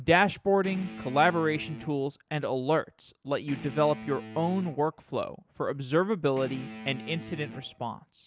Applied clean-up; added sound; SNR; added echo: none; Guitar; 15 dB; none.